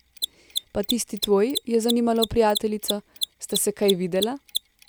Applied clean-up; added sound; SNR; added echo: none; Mechanisms; 8 dB; none.